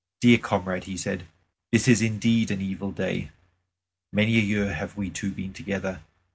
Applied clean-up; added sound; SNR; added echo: none; none; none; none.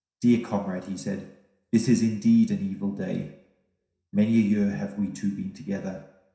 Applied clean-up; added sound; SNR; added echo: none; none; none; reverberation time 0.7 s.